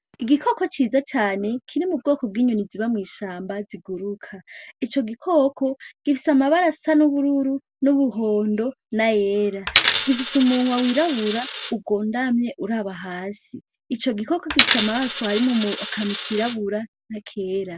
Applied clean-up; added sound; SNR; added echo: none; Coin (dropping); 4 dB; none.